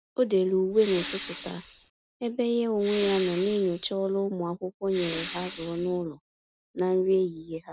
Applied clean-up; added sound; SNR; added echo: none; Respiratory sounds; 11 dB; none.